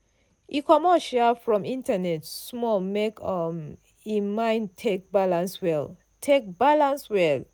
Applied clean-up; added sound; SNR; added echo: none; none; none; none.